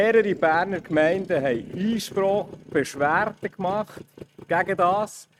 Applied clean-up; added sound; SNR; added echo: neural mask model RNNoise.